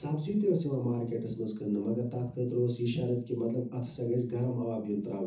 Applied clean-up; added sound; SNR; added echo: none; none; none; reverberation time 0.6 s.